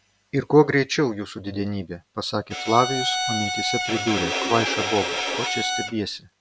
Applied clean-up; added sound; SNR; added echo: none; Bowed string instrument; 2 dB; none.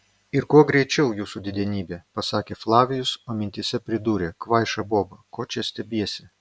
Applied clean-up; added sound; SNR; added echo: none; none; none; none.